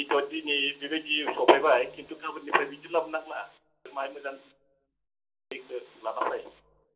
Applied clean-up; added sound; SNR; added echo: none; none; none; reverberation time 0.2 s.